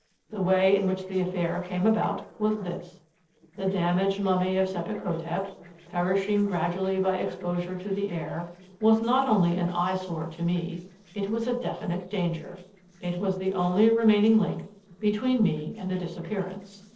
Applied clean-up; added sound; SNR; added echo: neural separator model SepFormer DNS4.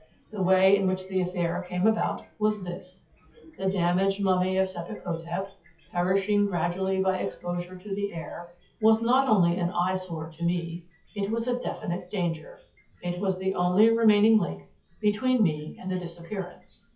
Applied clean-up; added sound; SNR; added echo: classical method WPE with log-MMSE.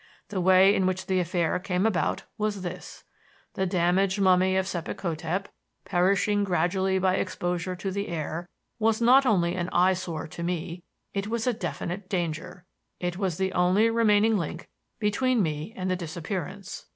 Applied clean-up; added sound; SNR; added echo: none; none; none; none.